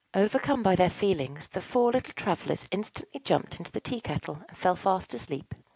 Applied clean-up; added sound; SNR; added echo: none; none; none; none.